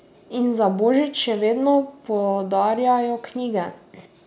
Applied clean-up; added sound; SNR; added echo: none; none; none; none.